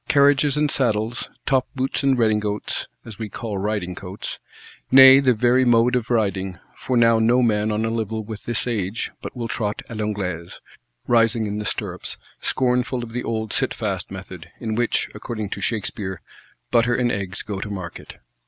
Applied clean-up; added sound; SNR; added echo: none; none; none; none.